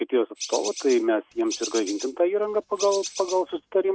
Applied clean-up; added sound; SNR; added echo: neural mask model RNNoise.